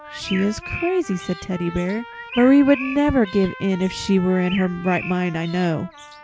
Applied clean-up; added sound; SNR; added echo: none; Trumpet + Bird; 14 dB; none.